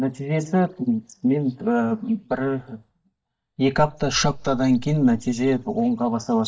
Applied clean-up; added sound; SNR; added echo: neural mask model DeepFilterNet 3.